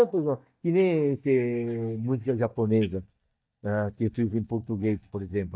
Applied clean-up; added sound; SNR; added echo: neural mask model DeepFilterNet 3.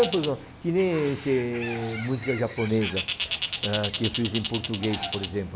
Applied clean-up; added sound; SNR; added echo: none; Bird; 7 dB; none.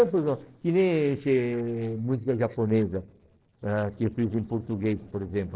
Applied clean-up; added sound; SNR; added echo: neural separator model SepFormer DNS4.